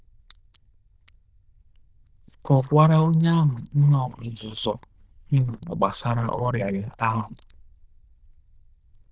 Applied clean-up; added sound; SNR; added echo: neural diffusion model UNIVERSE++.